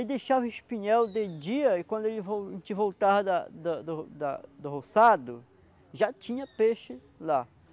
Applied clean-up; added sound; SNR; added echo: none; none; none; none.